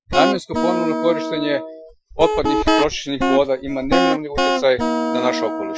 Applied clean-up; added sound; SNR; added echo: classical method Wiener filter.